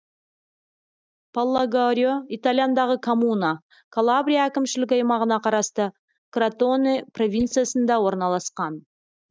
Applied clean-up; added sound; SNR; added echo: neural mask model DeepFilterNet 3.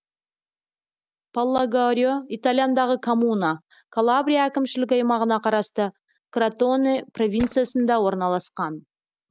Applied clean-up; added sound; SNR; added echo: none; Tools; 14 dB; none.